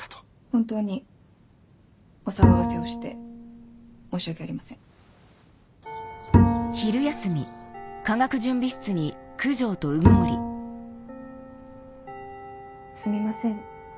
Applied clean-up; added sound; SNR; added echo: none; Bowed string instrument; -4 dB; none.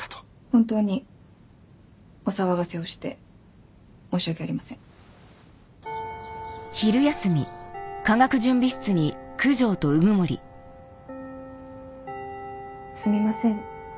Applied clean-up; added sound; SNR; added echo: none; none; none; none.